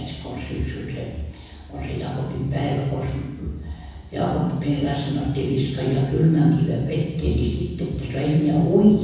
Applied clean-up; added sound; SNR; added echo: none; none; none; reverberation time 1.1 s.